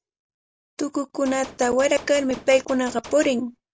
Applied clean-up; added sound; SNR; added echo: none; Gunshot, gunfire; 18 dB; none.